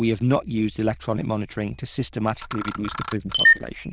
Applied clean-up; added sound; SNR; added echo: neural diffusion model UNIVERSE++.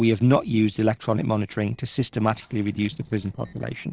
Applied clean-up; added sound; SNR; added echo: neural separator model SepFormer DNS4.